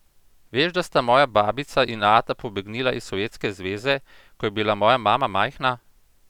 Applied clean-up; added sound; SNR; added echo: none; none; none; none.